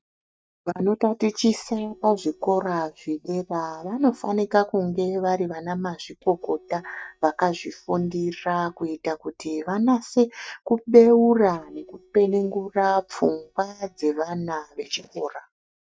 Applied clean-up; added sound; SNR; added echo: neural mask model DeepFilterNet 3.